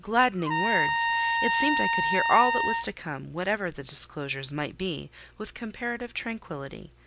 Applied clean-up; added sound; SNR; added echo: none; Trumpet; -2 dB; none.